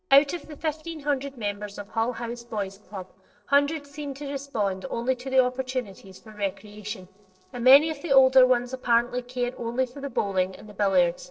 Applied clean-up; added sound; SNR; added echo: neural separator model SepFormer DNS4.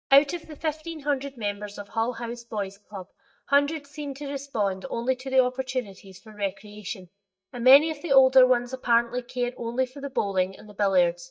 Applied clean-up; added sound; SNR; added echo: neural mask model DeepFilterNet 3.